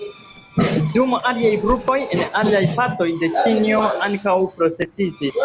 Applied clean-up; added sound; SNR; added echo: none; Slam / Car + Drill; 18 dB; none.